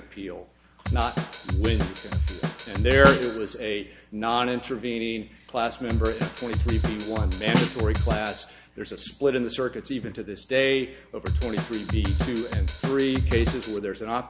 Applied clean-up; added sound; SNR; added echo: none; Snare drum + Drum kit; -1 dB; none.